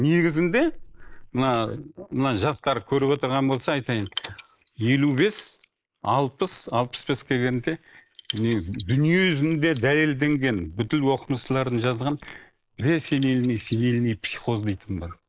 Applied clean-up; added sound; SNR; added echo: neural mask model Resemble Enhance denoiser.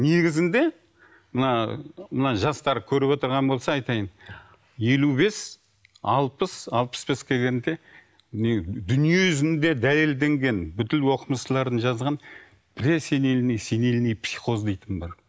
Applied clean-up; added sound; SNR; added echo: none; none; none; none.